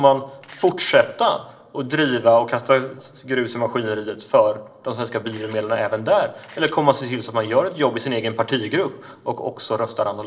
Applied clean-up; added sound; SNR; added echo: neural separator model SepFormer DNS4.